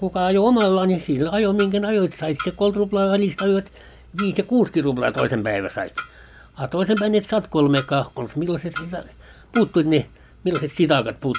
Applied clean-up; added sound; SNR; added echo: none; Clock; 17 dB; none.